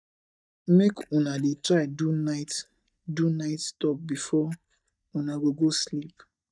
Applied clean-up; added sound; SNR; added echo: neural mask model DeepFilterNet 3.